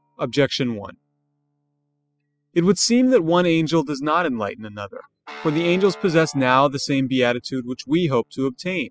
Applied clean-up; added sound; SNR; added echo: classical method spectral subtraction.